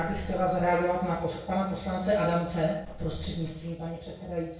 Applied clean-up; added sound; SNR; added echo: neural separator model SepFormer DNS4.